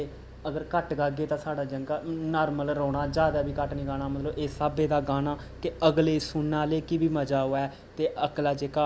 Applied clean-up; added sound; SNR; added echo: none; Bass guitar; 16 dB; none.